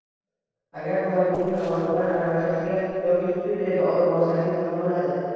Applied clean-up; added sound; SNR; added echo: neural separator model SepFormer DNS4.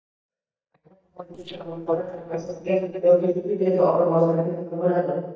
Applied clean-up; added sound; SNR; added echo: neural mask model DeepFilterNet 3.